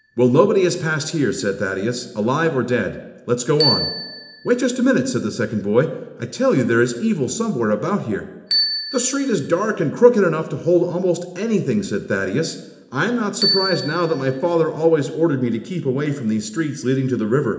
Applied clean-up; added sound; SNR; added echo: none; Bicycle bell; 11 dB; reverberation time 0.8 s.